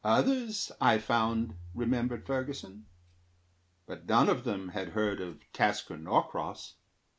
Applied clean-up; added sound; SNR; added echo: none; Marimba, xylophone; 19 dB; none.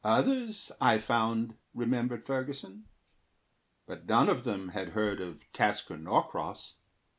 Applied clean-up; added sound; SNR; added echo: none; none; none; none.